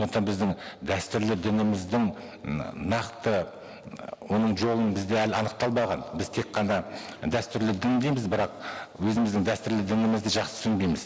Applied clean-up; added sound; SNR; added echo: none; none; none; none.